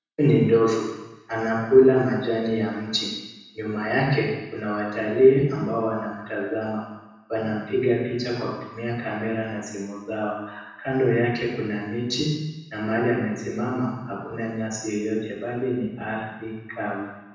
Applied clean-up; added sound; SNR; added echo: none; none; none; reverberation time 1.1 s.